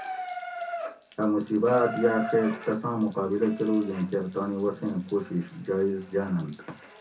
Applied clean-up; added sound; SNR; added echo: none; Bathtub (filling or washing) / Water tap, faucet; 12 dB; reverberation time 0.3 s.